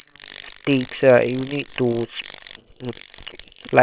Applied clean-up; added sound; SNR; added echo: neural separator model SepFormer WHAMR!.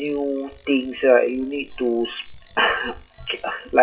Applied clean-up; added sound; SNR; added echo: classical method WPE with log-MMSE.